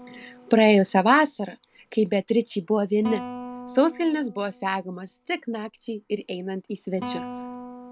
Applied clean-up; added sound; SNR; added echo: none; Guitar; 16 dB; none.